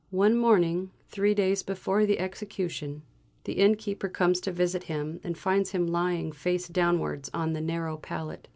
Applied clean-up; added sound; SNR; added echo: none; none; none; none.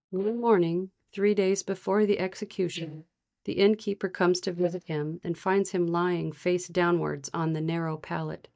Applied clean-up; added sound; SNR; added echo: neural mask model DeepFilterNet 3.